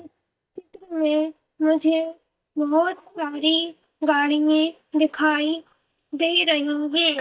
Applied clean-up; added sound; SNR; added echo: neural mask model DeepFilterNet 3.